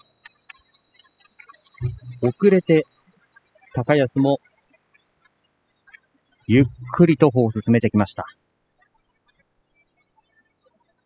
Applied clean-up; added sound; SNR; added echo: classical method spectral subtraction.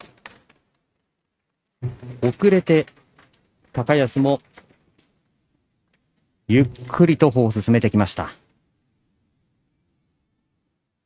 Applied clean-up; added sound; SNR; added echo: neural mask model RNNoise.